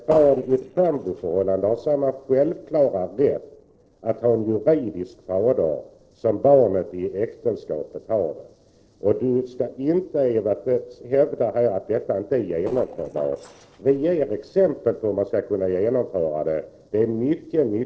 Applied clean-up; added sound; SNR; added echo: neural separator model SepFormer DNS4.